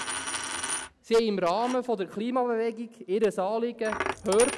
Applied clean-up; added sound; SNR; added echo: none; Coin (dropping); 9 dB; none.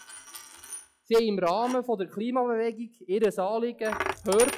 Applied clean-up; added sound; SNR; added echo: classical method log-MMSE.